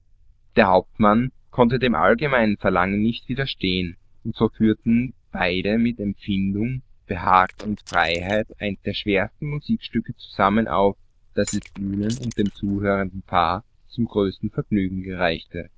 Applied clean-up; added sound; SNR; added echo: neural diffusion model UNIVERSE++.